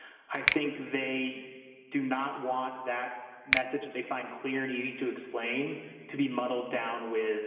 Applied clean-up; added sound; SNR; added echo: none; Finger snapping; 4 dB; reverberation time 2.4 s.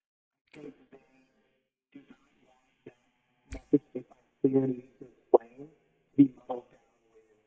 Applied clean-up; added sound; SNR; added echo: neural mask model DeepFilterNet 3.